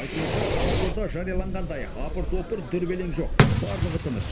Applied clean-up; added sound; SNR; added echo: none; Fireworks; -5 dB; reverberation time 2.8 s.